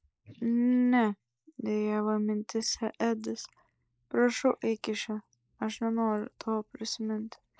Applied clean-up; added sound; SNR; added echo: neural mask model Resemble Enhance denoiser.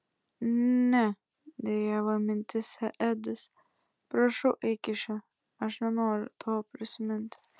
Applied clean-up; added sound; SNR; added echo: none; none; none; none.